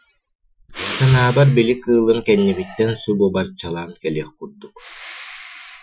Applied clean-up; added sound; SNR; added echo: classical method Wiener filter.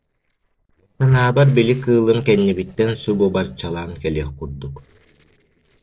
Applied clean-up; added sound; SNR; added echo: neural separator model SepFormer DNS4.